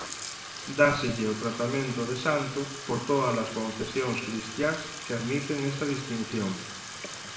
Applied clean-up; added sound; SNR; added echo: none; Bathtub (filling or washing); 10 dB; reverberation time 0.9 s.